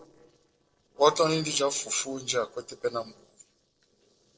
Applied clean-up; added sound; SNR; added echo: neural separator model SepFormer DNS4.